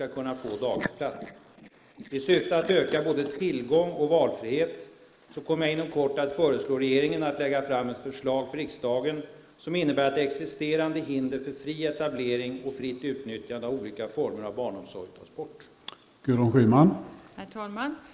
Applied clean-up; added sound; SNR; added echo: neural mask model Resemble Enhance denoiser.